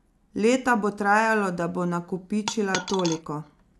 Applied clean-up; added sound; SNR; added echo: none; Coin (dropping); 7 dB; none.